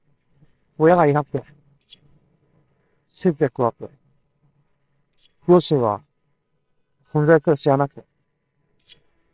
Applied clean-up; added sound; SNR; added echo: neural separator model SepFormer WHAMR!.